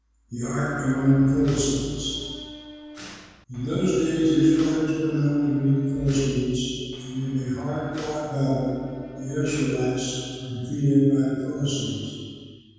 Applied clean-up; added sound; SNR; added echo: none; Mechanisms; 19 dB; reverberation time 2.1 s.